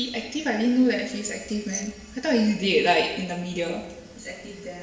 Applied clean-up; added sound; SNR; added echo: none; Glass; 11 dB; reverberation time 0.9 s.